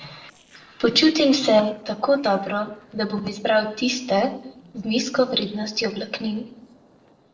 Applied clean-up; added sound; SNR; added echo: neural separator model SepFormer DNS4.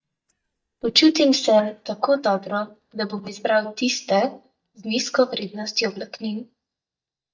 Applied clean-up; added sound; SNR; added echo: neural mask model DeepFilterNet 3.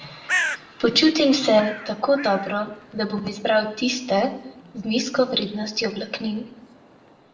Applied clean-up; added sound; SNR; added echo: none; Bird; 12 dB; reverberation time 0.5 s.